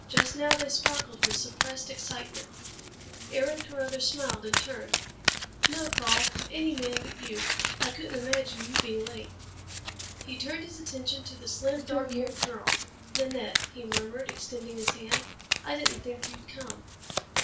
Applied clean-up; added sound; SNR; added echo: none; Domestic sounds, home sounds; -3 dB; reverberation time 0.3 s.